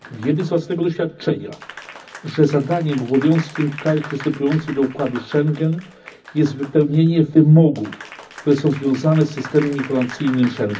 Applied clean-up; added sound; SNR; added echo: none; Applause; 19 dB; reverberation time 0.4 s.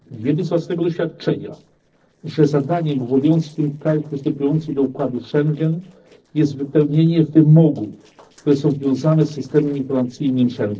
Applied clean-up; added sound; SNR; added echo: neural separator model SepFormer DNS4.